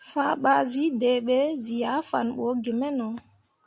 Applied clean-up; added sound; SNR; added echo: none; none; none; none.